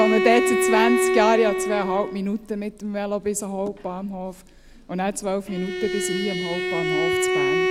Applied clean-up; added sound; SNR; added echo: none; Bowed string instrument; 0 dB; none.